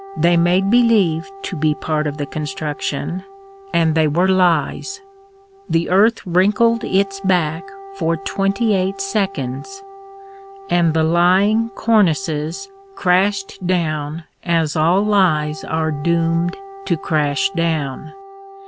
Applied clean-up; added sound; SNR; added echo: none; Wind instrument, woodwind instrument; 18 dB; none.